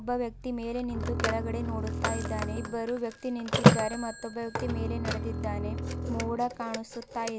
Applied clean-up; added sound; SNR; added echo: none; Bowed string instrument + Telephone; -3 dB; none.